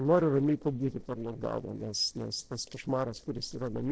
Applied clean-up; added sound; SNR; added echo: neural separator model SepFormer DNS4.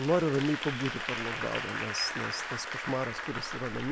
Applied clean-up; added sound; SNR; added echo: none; Applause / Crowd; 4 dB; none.